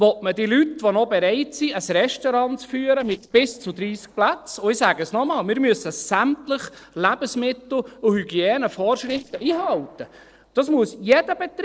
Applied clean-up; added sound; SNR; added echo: neural separator model SepFormer DNS4.